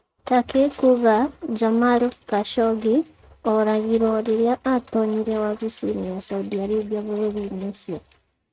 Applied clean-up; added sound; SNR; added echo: neural mask model RNNoise.